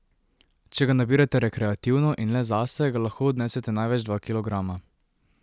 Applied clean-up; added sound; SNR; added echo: none; none; none; none.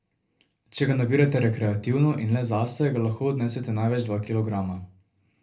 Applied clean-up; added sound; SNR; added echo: none; none; none; reverberation time 0.3 s.